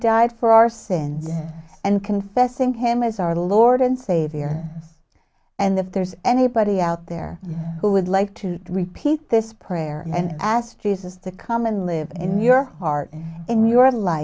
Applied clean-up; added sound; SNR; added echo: none; none; none; none.